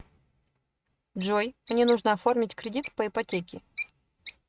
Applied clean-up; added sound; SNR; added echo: neural mask model RNNoise.